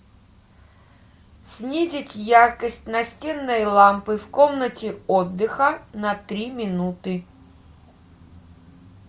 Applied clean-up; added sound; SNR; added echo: none; none; none; none.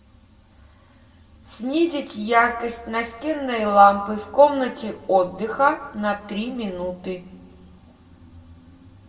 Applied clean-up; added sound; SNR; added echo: none; none; none; reverberation time 1.0 s.